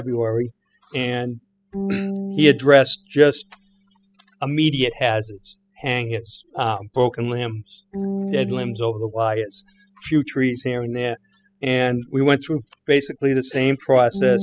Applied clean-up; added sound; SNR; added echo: classical method spectral subtraction.